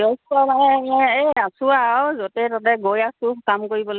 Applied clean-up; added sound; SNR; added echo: none; none; none; none.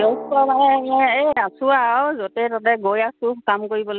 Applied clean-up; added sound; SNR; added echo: none; Drum; 18 dB; none.